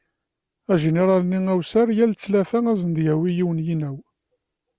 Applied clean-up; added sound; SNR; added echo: none; none; none; none.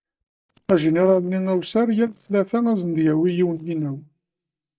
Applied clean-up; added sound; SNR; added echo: neural mask model DeepFilterNet 3.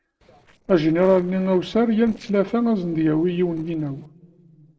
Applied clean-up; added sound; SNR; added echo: neural separator model SepFormer DNS4.